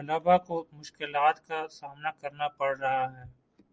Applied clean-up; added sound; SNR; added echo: none; none; none; none.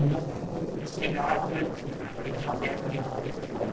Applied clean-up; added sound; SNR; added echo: neural separator model SepFormer DNS4.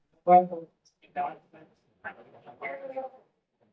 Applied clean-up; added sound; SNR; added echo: neural mask model DeepFilterNet 3.